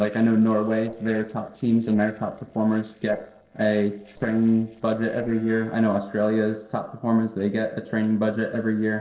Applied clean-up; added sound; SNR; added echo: neural separator model SepFormer DNS4.